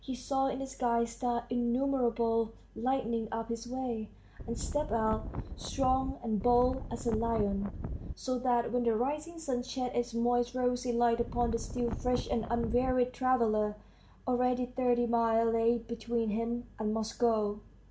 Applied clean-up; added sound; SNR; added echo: none; Wind; 7 dB; none.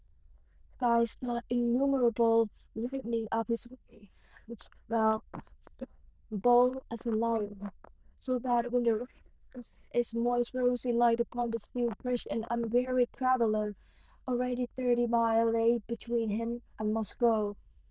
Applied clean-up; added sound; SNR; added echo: neural diffusion model UNIVERSE++.